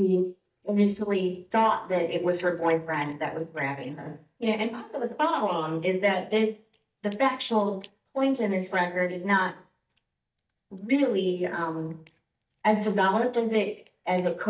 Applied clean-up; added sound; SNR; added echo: neural mask model DeepFilterNet 3.